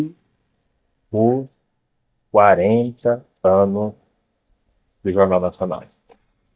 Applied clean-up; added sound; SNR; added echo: neural mask model DeepFilterNet 3.